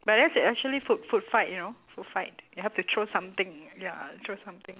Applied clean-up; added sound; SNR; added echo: none; none; none; none.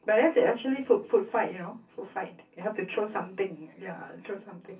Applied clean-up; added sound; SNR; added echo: none; none; none; reverberation time 0.3 s.